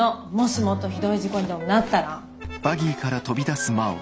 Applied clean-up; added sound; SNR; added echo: none; none; none; none.